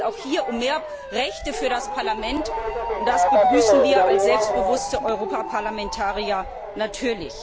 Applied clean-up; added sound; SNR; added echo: none; Motor vehicle (road) / Siren; -3 dB; none.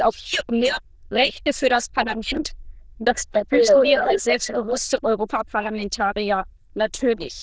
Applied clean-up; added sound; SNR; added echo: neural diffusion model UNIVERSE++.